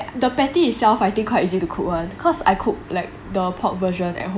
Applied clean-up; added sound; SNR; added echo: none; none; none; none.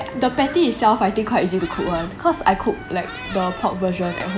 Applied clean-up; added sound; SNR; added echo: none; Wind instrument, woodwind instrument + Thunderstorm; 14 dB; none.